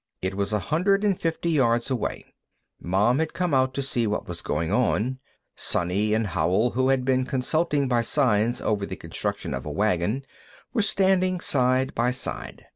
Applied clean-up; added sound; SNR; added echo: none; none; none; none.